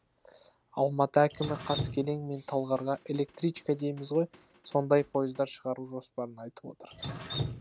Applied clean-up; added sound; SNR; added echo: none; Drip; 11 dB; none.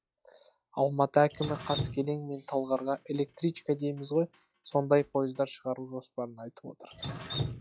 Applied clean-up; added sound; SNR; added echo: classical method log-MMSE.